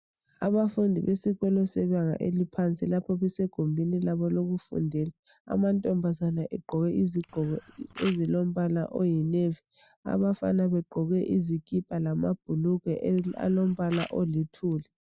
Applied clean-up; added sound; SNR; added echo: none; Camera; 16 dB; none.